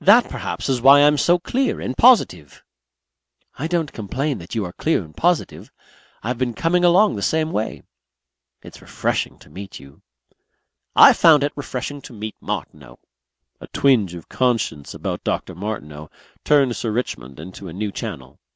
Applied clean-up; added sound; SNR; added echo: none; none; none; none.